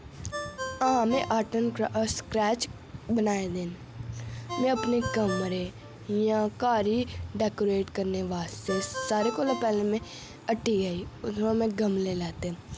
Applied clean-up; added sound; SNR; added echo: none; Ringtone; 13 dB; none.